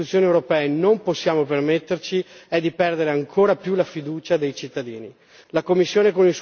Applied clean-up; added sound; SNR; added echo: none; none; none; none.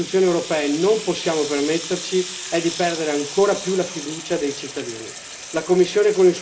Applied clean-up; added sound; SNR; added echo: none; Sink (filling or washing) / Water tap, faucet; 12 dB; reverberation time 0.6 s.